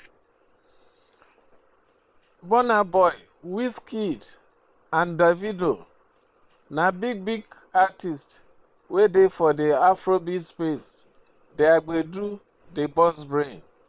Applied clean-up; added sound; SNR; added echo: neural separator model SepFormer WHAM!.